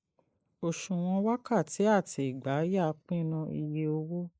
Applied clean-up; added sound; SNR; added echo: neural mask model Resemble Enhance denoiser.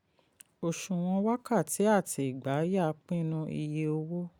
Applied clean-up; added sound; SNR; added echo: none; none; none; none.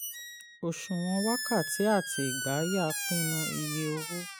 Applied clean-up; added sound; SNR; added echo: classical method spectral subtraction.